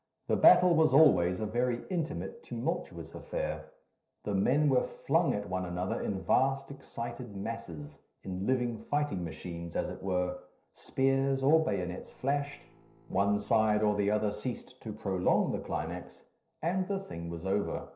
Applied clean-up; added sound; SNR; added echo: neural separator model SepFormer DNS4.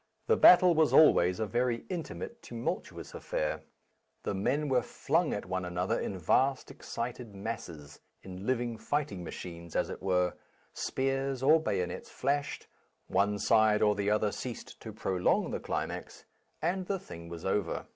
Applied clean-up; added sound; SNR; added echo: none; none; none; none.